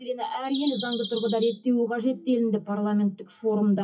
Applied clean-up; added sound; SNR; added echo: classical method WPE with log-MMSE.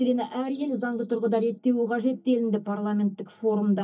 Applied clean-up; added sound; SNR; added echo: neural mask model DeepFilterNet 3.